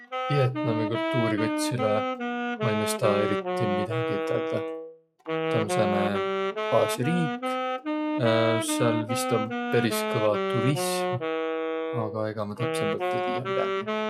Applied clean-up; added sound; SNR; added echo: classical method log-MMSE.